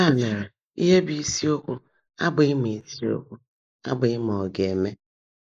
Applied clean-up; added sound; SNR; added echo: neural mask model Resemble Enhance denoiser.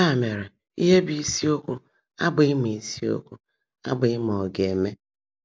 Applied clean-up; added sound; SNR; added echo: none; none; none; none.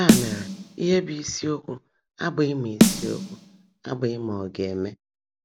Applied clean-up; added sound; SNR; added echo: none; Snare drum; -3 dB; none.